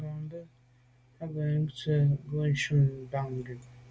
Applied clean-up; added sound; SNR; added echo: none; none; none; none.